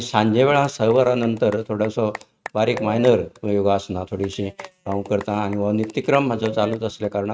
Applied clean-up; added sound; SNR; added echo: neural mask model RNNoise.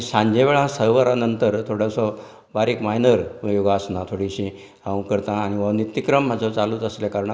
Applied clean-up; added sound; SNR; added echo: none; none; none; none.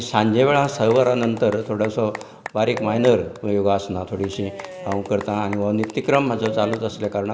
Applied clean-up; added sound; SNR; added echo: none; Applause / Cheering / Clapping; 13 dB; none.